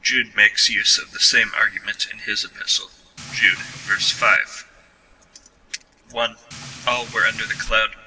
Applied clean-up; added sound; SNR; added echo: none; Rain; 14 dB; reverberation time 0.3 s.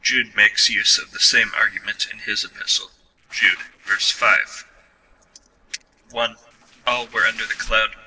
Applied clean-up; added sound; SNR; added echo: neural separator model SepFormer DNS4.